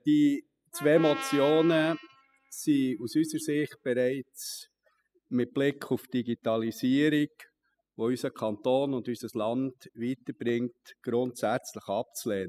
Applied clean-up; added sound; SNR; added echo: classical method spectral subtraction.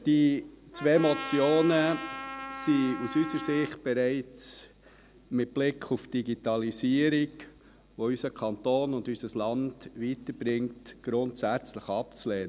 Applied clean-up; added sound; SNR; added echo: none; Trumpet; 10 dB; none.